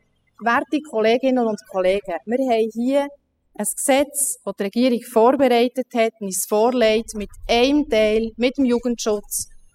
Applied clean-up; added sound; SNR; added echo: classical method spectral subtraction.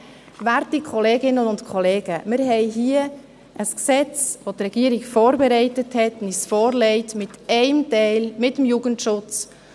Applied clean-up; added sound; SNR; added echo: none; none; none; none.